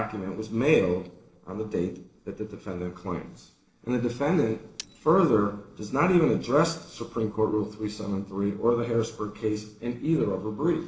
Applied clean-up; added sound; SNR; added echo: neural separator model SepFormer DNS4.